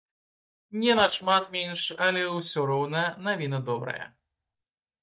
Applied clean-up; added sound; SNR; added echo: neural mask model DeepFilterNet 3.